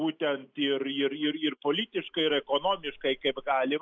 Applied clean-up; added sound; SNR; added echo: neural mask model Resemble Enhance denoiser.